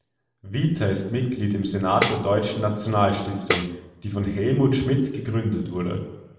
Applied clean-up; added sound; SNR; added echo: none; Tambourine; 8 dB; reverberation time 0.9 s.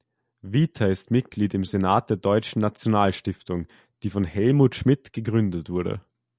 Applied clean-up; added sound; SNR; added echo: none; none; none; none.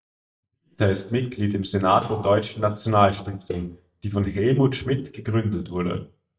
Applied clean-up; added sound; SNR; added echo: neural mask model DeepFilterNet 3.